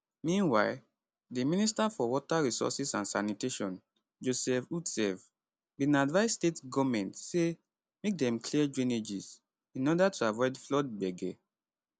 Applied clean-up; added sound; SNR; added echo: none; none; none; none.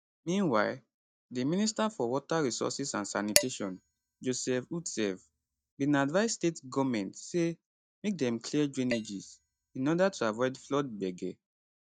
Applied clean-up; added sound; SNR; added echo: neural mask model DeepFilterNet 3.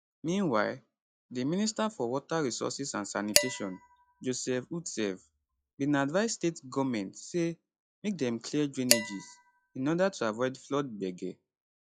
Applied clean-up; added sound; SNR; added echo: classical method log-MMSE.